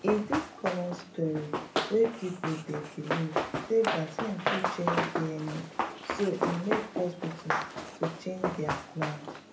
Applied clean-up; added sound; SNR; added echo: none; Run; 1 dB; reverberation time 0.3 s.